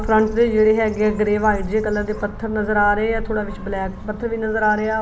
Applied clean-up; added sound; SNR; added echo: none; Bird; 11 dB; none.